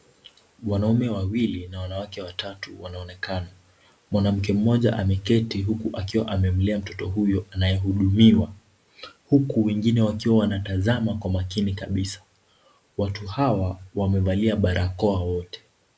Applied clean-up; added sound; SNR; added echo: none; none; none; none.